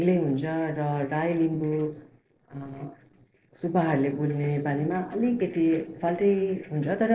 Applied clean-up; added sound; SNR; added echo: neural separator model SepFormer DNS4.